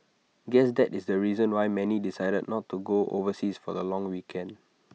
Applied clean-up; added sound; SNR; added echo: none; none; none; none.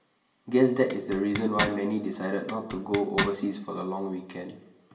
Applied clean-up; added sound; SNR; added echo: none; Zipper (clothing); 6 dB; reverberation time 0.7 s.